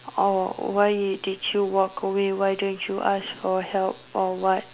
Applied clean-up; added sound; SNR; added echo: none; none; none; none.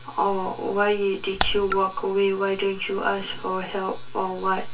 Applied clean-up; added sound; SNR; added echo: none; Raindrop; 2 dB; reverberation time 0.2 s.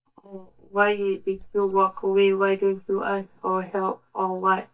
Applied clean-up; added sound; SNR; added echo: neural mask model DeepFilterNet 3.